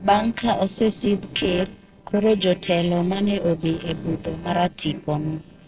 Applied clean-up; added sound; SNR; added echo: neural separator model SepFormer DNS4.